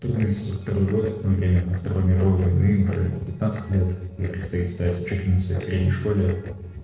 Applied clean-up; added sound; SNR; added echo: neural separator model SepFormer DNS4.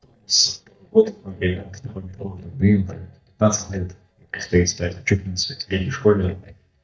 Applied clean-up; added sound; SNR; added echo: neural mask model DeepFilterNet 3.